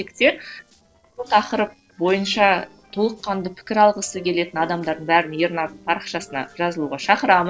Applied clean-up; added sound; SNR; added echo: neural separator model SepFormer DNS4.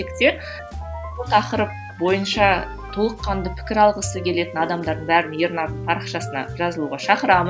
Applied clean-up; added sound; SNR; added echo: none; Wind instrument, woodwind instrument; 18 dB; none.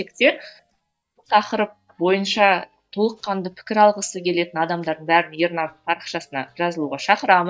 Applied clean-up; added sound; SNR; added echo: neural mask model DeepFilterNet 3.